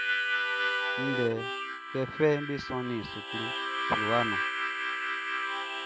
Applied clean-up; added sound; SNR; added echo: none; Harmonica; -2 dB; none.